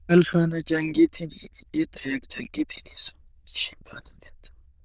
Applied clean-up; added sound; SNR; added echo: neural diffusion model UNIVERSE++.